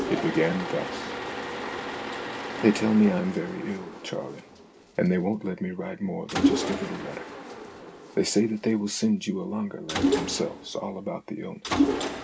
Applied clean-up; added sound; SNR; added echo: none; Mechanisms; 3 dB; none.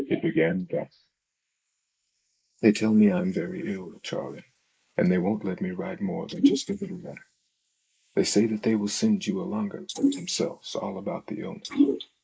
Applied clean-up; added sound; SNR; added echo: neural mask model Resemble Enhance denoiser.